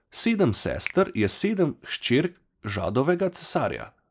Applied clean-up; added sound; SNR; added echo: neural mask model Resemble Enhance denoiser.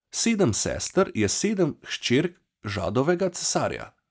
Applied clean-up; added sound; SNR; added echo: neural mask model DeepFilterNet 3.